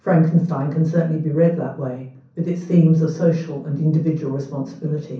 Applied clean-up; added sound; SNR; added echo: none; none; none; reverberation time 0.6 s.